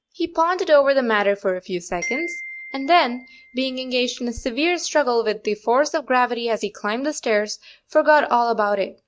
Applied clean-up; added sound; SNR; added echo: neural mask model RNNoise.